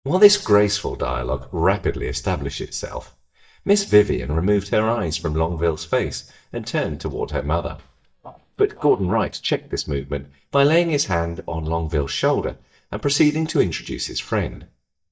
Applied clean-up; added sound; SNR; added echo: neural mask model DeepFilterNet 3.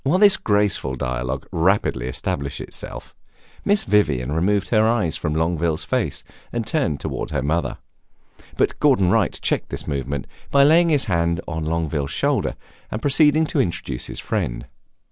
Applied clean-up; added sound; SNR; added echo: none; none; none; none.